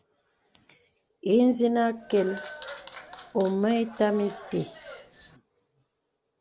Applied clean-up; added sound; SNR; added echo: none; Applause / Clapping; 13 dB; none.